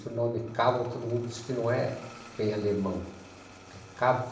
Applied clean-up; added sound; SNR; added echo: none; Engine starting; 19 dB; reverberation time 0.7 s.